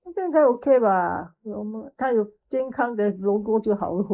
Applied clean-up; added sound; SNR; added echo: neural mask model Resemble Enhance denoiser.